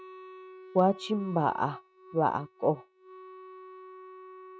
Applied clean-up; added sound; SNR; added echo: neural mask model RNNoise.